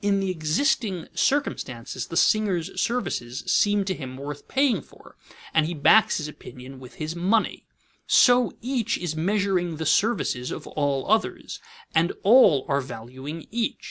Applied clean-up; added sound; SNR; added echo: none; none; none; none.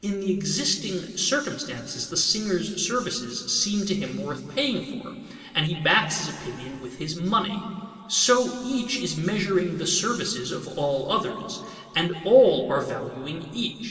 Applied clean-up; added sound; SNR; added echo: none; none; none; reverberation time 2.7 s.